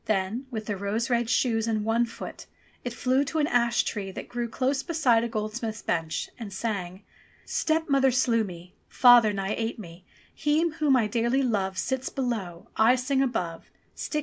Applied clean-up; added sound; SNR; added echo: none; none; none; none.